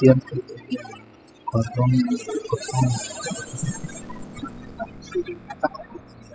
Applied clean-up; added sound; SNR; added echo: classical method spectral subtraction.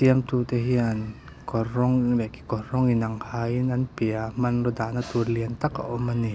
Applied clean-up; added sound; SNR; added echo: none; none; none; none.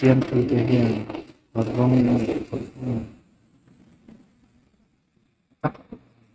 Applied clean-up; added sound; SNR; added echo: neural mask model RNNoise.